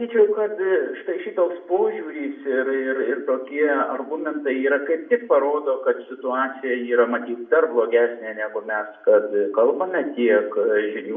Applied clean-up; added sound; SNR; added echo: none; none; none; reverberation time 0.5 s.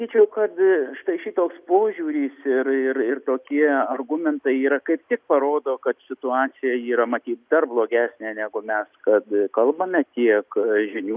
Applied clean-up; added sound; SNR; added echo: none; none; none; none.